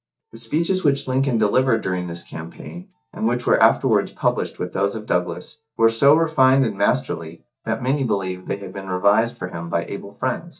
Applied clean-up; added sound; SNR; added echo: neural mask model DeepFilterNet 3.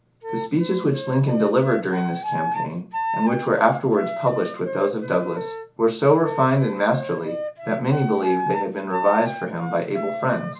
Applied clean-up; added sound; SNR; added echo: none; Wind instrument, woodwind instrument; 8 dB; none.